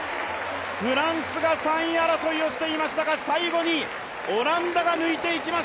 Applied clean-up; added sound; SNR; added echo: none; none; none; none.